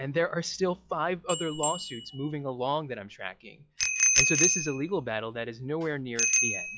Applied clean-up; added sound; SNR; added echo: classical method log-MMSE.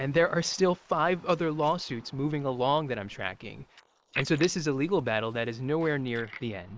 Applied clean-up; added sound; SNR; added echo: neural mask model Resemble Enhance denoiser.